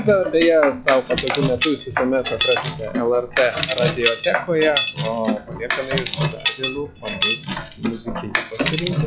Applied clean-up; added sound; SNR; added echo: classical method log-MMSE.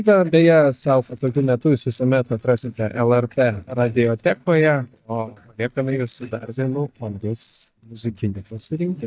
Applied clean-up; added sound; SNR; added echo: neural mask model DeepFilterNet 3.